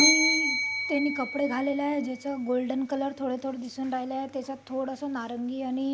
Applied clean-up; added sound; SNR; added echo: none; Bell; 2 dB; none.